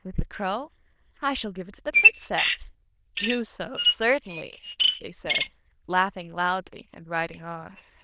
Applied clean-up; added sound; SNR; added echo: neural diffusion model UNIVERSE++.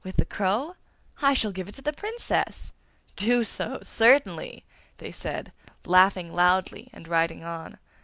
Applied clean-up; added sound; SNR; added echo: none; none; none; none.